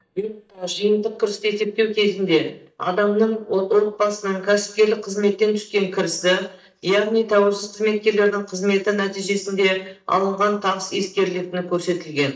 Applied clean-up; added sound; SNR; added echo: neural mask model DeepFilterNet 3.